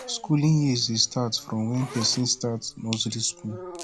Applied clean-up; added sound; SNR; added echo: none; Zipper (clothing) + Dog; 17 dB; none.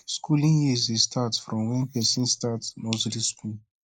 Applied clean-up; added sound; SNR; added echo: neural mask model Resemble Enhance denoiser.